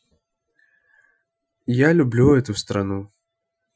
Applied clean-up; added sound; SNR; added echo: classical method Wiener filter.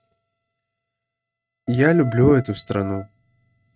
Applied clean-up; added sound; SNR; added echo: neural mask model RNNoise.